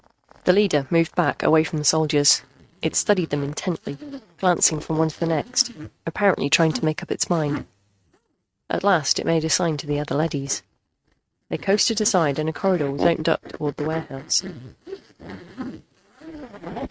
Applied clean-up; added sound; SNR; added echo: neural mask model RNNoise.